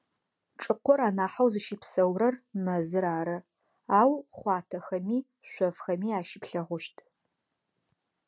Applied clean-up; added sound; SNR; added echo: none; none; none; none.